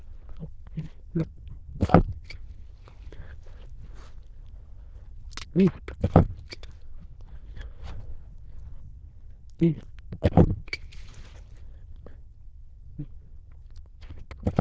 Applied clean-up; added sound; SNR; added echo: neural diffusion model UNIVERSE++.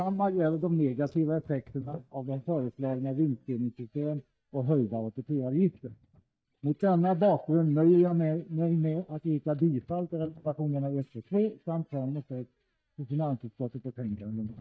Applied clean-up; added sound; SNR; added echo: neural mask model DeepFilterNet 3.